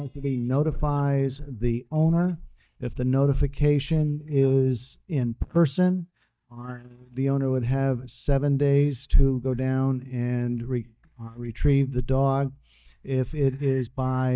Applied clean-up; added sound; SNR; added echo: neural mask model DeepFilterNet 3.